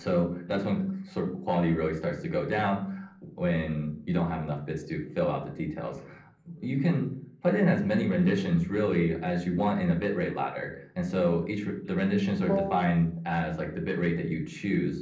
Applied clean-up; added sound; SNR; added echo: neural separator model SepFormer DNS4.